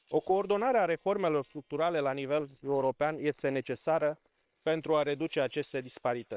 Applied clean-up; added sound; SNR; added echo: neural separator model SepFormer WHAM!.